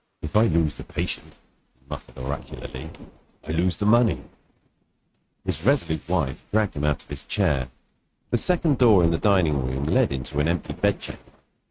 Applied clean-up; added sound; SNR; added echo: neural mask model RNNoise.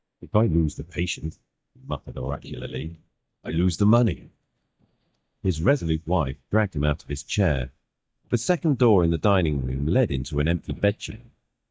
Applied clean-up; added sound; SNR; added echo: neural mask model DeepFilterNet 3.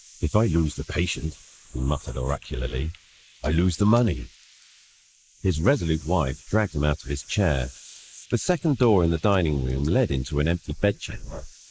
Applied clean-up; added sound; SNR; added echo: neural mask model Resemble Enhance denoiser.